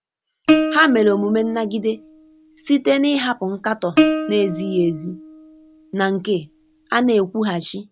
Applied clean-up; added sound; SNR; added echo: none; Plucked string instrument; 4 dB; none.